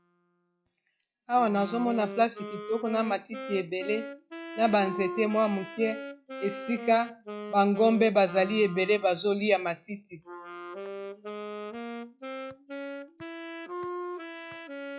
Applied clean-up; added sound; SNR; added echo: classical method log-MMSE.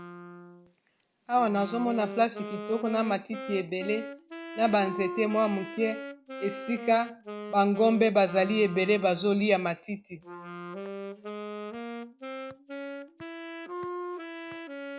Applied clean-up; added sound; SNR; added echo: none; Wind instrument, woodwind instrument; 11 dB; none.